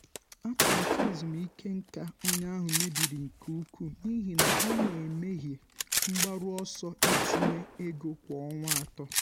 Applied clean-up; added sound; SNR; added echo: none; Gunshot, gunfire; -3 dB; none.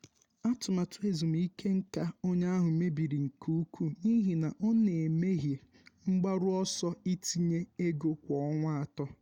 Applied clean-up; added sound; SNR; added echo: none; none; none; none.